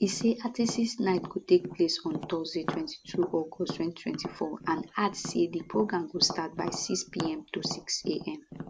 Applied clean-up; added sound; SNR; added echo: none; Tap; 11 dB; none.